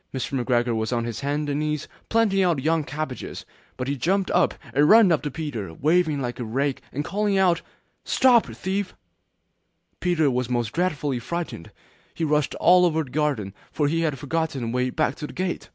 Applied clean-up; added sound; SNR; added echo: none; none; none; none.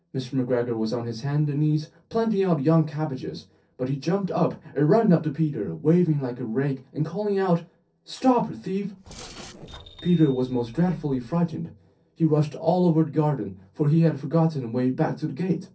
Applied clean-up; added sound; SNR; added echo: neural separator model SepFormer DNS4.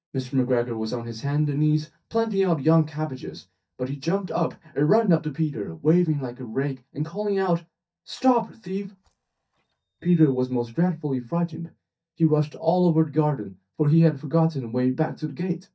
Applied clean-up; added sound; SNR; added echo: neural mask model DeepFilterNet 3.